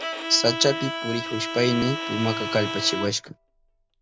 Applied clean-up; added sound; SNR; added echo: none; Bowed string instrument; 6 dB; none.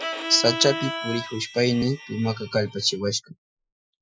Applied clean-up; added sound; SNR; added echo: classical method Wiener filter.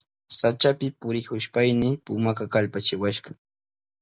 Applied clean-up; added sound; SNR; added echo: none; none; none; none.